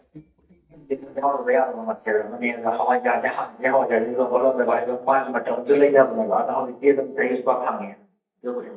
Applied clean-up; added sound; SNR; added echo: neural mask model DeepFilterNet 3.